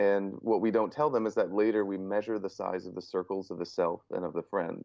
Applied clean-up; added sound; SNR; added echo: none; none; none; none.